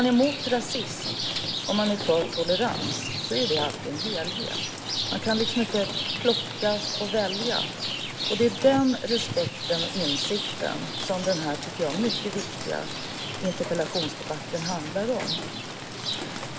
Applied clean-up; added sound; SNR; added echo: none; Rain; 3 dB; none.